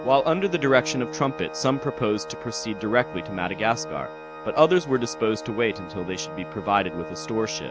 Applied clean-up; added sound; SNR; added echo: none; Organ; 11 dB; none.